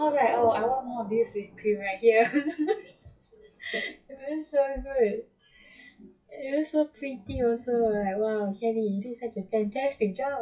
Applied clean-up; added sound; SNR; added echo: classical method WPE with log-MMSE.